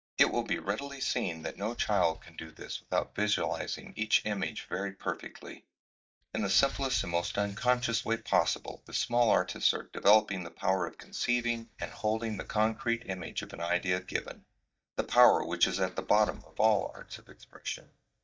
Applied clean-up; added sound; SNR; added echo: neural mask model DeepFilterNet 3.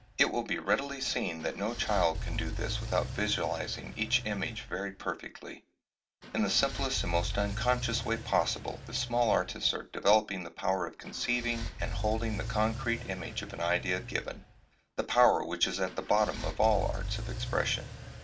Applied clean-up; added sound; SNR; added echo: none; Engine / Car; 7 dB; reverberation time 0.2 s.